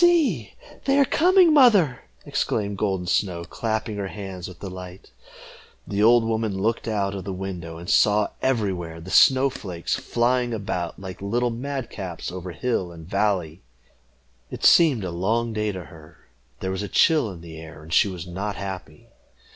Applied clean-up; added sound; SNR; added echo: none; none; none; none.